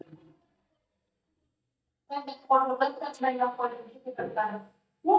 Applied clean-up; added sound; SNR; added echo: neural mask model DeepFilterNet 3.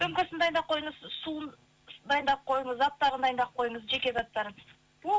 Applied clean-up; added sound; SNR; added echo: none; none; none; none.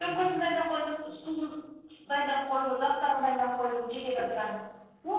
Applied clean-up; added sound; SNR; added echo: neural separator model SepFormer DNS4.